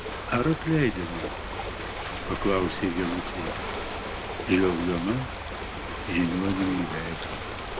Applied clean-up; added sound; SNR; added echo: none; Ocean; 4 dB; none.